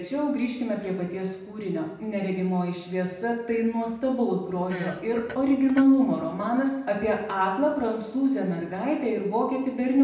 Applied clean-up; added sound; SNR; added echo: none; Fart; 14 dB; reverberation time 0.8 s.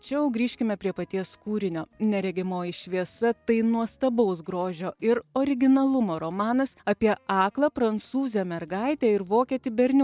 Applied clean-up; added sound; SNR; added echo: none; none; none; none.